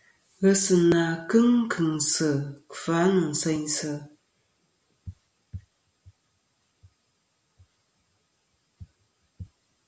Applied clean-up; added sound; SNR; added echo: none; none; none; none.